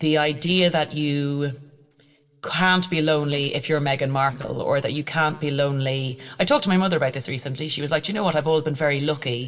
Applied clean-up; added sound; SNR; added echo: neural separator model SepFormer DNS4.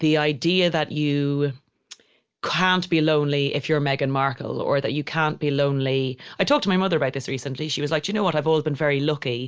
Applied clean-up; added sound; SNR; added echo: none; none; none; none.